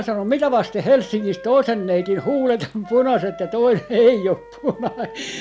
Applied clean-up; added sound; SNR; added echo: none; Wind instrument, woodwind instrument; 19 dB; none.